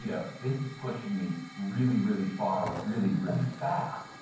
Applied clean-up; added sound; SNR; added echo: none; Hiss / Fire; 16 dB; reverberation time 0.9 s.